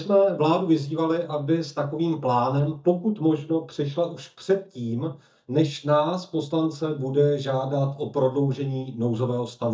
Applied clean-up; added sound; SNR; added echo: neural mask model DeepFilterNet 3.